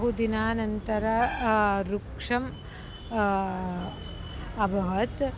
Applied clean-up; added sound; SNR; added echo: none; none; none; none.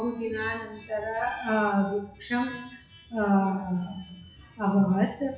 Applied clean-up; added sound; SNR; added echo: classical method WPE with log-MMSE.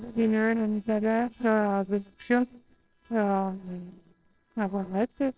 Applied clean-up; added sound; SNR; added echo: neural separator model SepFormer WHAMR!.